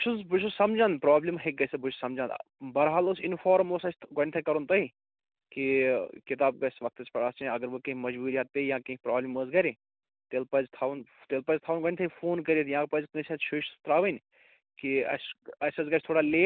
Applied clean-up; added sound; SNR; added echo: none; none; none; none.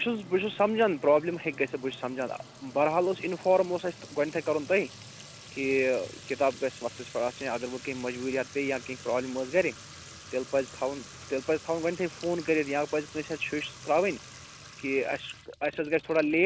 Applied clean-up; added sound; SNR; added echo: none; Fill (with liquid) / Trickle, dribble / Sink (filling or washing); 18 dB; none.